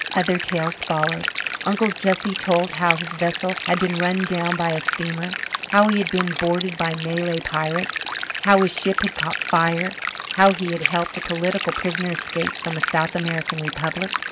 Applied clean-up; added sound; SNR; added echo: none; Stream; 5 dB; none.